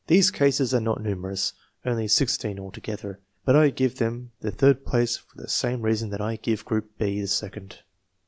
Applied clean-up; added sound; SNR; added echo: none; none; none; none.